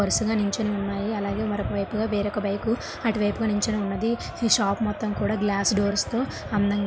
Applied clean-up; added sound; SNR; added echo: none; Crowd; 14 dB; none.